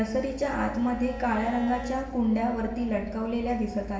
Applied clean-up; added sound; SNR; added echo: none; Bowed string instrument; 16 dB; reverberation time 0.9 s.